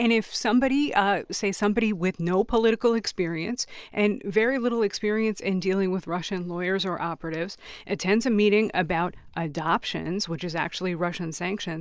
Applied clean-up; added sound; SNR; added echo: none; none; none; none.